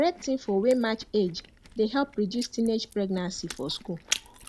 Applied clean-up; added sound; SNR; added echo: none; Chewing, mastication; 14 dB; none.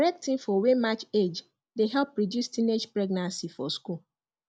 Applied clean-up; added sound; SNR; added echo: none; none; none; none.